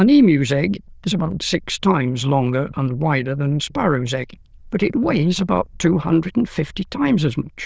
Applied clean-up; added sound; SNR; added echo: neural diffusion model UNIVERSE++.